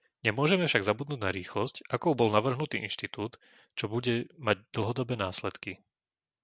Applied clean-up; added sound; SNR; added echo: none; none; none; none.